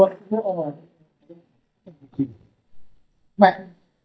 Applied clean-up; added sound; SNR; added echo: neural mask model DeepFilterNet 3.